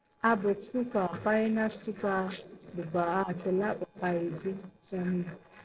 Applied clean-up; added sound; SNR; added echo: neural separator model SepFormer DNS4.